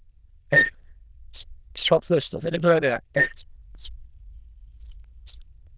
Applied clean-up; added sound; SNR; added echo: neural diffusion model UNIVERSE++.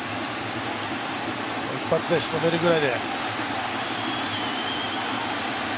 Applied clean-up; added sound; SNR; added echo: none; none; none; none.